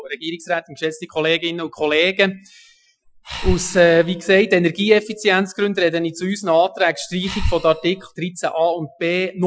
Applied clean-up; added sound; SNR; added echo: classical method Wiener filter.